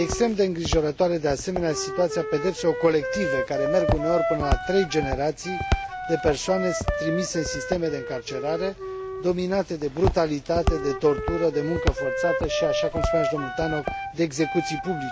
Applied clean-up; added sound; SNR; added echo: none; Wind instrument, woodwind instrument + Walk, footsteps; 3 dB; none.